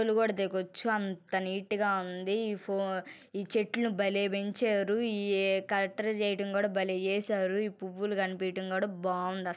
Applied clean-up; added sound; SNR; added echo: none; none; none; none.